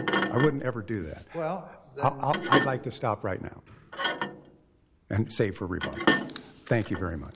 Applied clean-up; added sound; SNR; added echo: none; Thump, thud; 2 dB; none.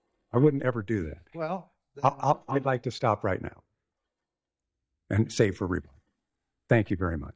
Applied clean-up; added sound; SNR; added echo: neural mask model DeepFilterNet 3.